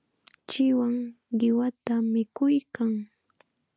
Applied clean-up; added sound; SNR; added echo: none; none; none; none.